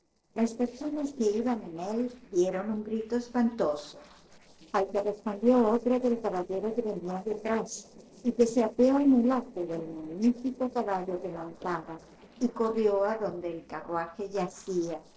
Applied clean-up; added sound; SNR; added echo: neural separator model SepFormer DNS4.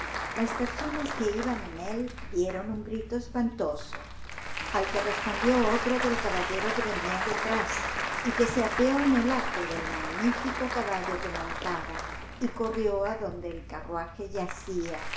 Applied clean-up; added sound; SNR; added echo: none; Applause; 3 dB; reverberation time 0.6 s.